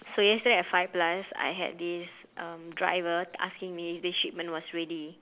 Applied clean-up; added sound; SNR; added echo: none; none; none; none.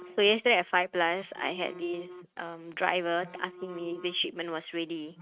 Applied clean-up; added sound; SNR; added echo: neural mask model RNNoise.